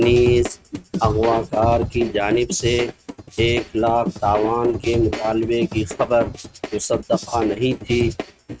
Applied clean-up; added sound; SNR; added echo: neural mask model RNNoise.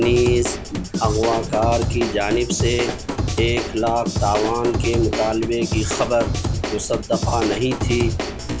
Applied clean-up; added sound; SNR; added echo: none; Drum / Drum kit; 2 dB; none.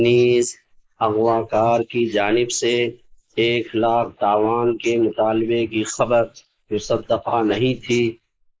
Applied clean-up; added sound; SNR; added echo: neural mask model Resemble Enhance denoiser.